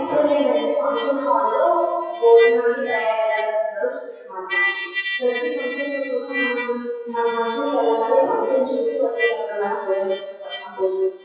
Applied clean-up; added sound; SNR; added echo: classical method WPE with log-MMSE.